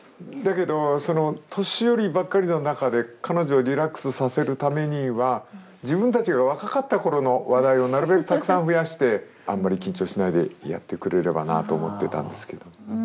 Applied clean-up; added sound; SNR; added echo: none; none; none; none.